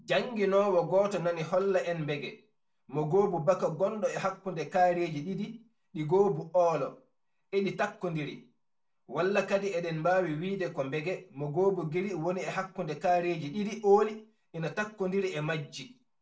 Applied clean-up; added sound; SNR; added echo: none; none; none; reverberation time 0.3 s.